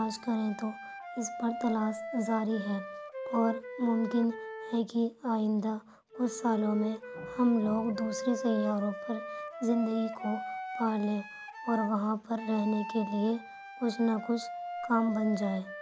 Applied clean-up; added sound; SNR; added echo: none; Wind instrument, woodwind instrument; 10 dB; none.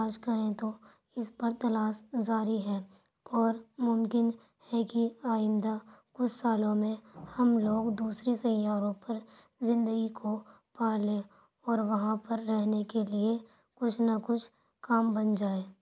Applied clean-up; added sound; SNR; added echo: none; none; none; none.